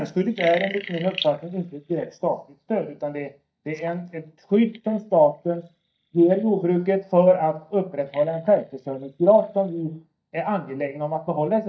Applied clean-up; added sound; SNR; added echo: neural mask model DeepFilterNet 3.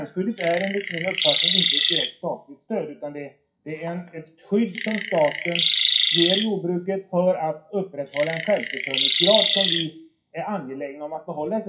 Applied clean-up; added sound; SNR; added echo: classical method WPE with log-MMSE.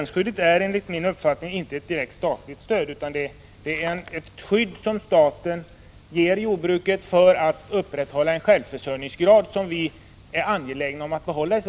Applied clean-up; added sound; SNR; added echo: none; none; none; none.